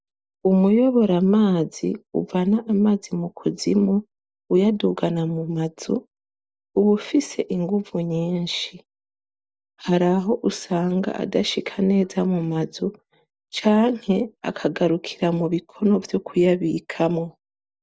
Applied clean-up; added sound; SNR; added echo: none; none; none; none.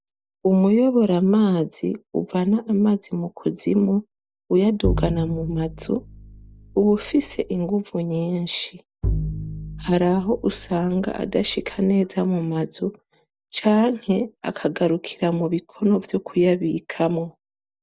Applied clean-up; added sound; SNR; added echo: none; Bowed string instrument; 8 dB; none.